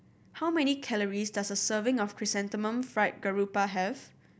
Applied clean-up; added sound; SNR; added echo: none; none; none; none.